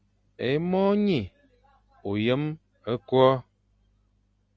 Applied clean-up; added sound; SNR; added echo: none; none; none; none.